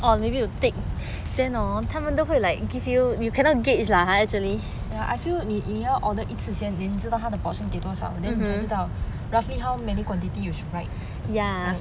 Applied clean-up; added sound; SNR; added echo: none; none; none; none.